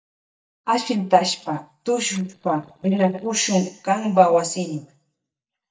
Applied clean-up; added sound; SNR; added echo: neural mask model DeepFilterNet 3.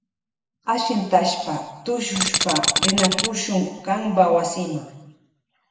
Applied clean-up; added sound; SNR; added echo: none; Tools; -2 dB; reverberation time 0.9 s.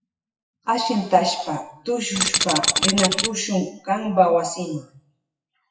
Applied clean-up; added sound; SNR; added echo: classical method WPE with log-MMSE.